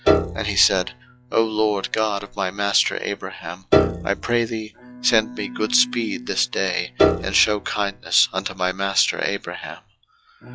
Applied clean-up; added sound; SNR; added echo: classical method log-MMSE.